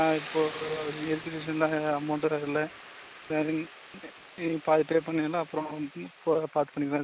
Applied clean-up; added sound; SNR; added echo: none; Boiling / Hiss; 13 dB; none.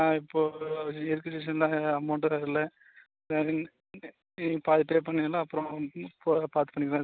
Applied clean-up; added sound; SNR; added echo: none; none; none; none.